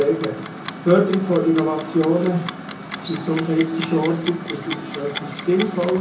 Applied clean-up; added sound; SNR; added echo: none; Clock; 8 dB; reverberation time 0.5 s.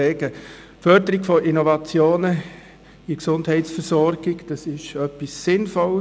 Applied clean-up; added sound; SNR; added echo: none; none; none; none.